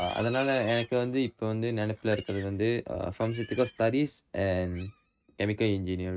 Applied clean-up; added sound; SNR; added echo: neural mask model RNNoise.